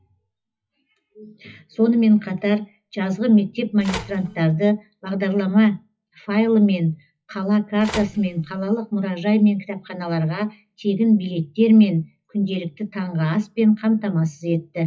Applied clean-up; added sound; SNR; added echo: classical method WPE with log-MMSE.